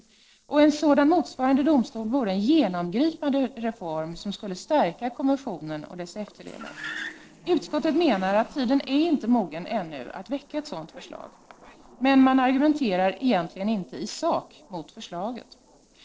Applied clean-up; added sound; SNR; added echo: neural separator model SepFormer DNS4.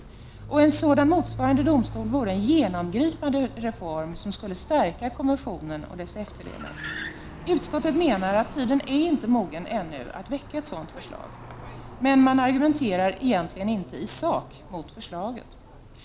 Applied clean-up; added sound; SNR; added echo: none; Car; 14 dB; none.